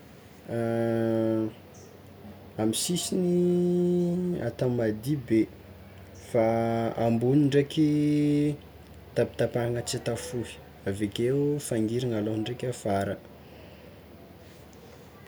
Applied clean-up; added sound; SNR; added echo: none; none; none; none.